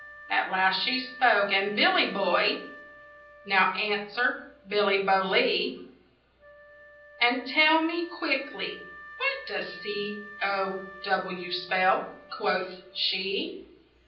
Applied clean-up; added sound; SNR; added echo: none; Wind instrument, woodwind instrument; 19 dB; reverberation time 0.6 s.